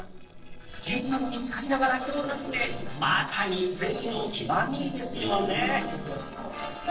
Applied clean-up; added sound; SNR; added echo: neural separator model SepFormer DNS4.